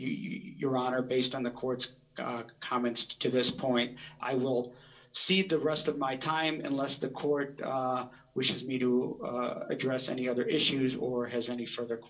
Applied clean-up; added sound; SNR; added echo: none; none; none; reverberation time 0.2 s.